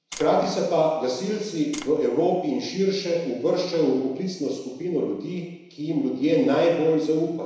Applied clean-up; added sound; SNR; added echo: none; Tap; 16 dB; reverberation time 1.0 s.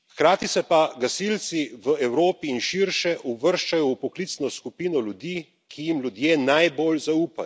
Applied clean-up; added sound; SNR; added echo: none; none; none; none.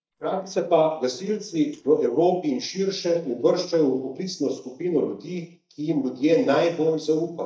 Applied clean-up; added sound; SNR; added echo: neural mask model DeepFilterNet 3.